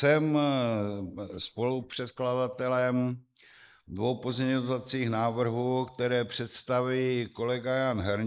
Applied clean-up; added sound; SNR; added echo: neural mask model Resemble Enhance denoiser.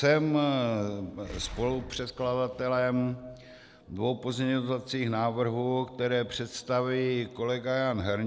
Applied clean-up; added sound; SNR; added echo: none; Boom; 18 dB; none.